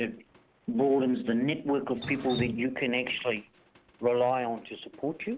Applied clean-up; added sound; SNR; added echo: none; Drip; 16 dB; none.